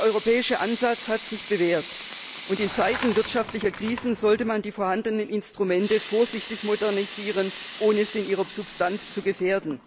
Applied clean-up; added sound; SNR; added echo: none; Sink (filling or washing) / Water tap, faucet / Liquid + Skateboard; 8 dB; none.